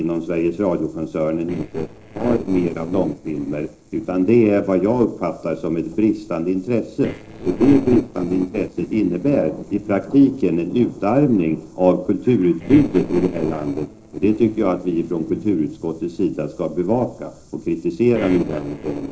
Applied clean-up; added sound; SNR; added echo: neural separator model SepFormer DNS4.